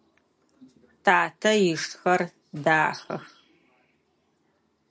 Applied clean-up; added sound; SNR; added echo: none; none; none; none.